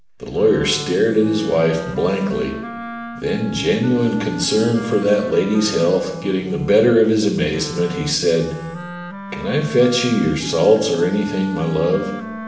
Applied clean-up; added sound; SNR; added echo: none; Wind instrument, woodwind instrument; 12 dB; reverberation time 1.1 s.